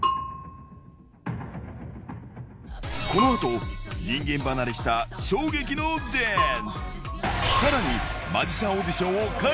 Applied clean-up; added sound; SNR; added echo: none; Bell / Percussion; 8 dB; none.